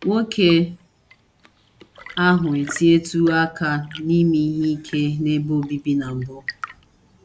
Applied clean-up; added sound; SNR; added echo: none; Tap / Fill (with liquid) / Trickle, dribble / Chirp, tweet / Engine; 19 dB; none.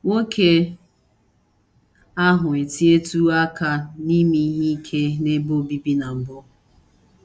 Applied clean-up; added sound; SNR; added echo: none; none; none; none.